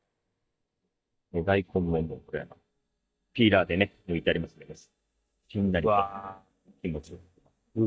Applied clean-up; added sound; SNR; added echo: neural mask model DeepFilterNet 3.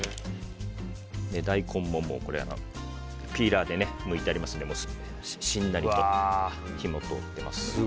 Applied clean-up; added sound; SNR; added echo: none; none; none; none.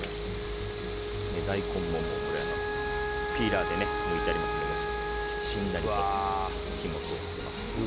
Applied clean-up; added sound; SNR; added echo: none; Wind instrument, woodwind instrument + Train; -2 dB; none.